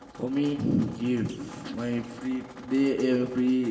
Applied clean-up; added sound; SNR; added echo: none; Drip; 19 dB; reverberation time 2.7 s.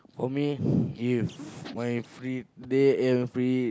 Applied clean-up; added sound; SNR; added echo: none; none; none; none.